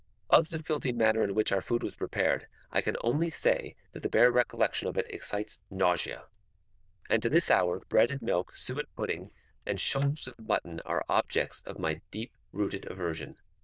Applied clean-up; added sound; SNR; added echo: neural diffusion model UNIVERSE++.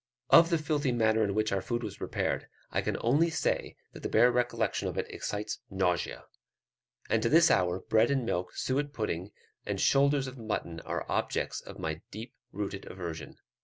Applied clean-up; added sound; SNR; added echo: none; none; none; none.